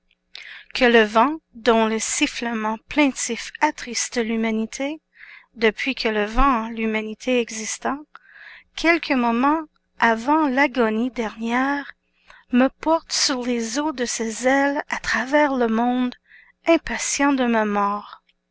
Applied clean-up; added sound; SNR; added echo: none; none; none; none.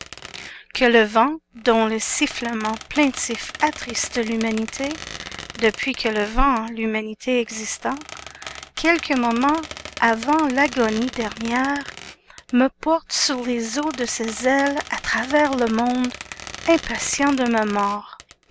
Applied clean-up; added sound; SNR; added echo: none; Squeak; 16 dB; none.